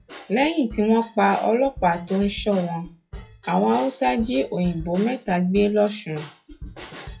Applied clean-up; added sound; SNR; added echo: classical method WPE with log-MMSE.